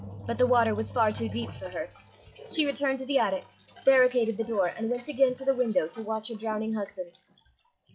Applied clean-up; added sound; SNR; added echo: classical method log-MMSE.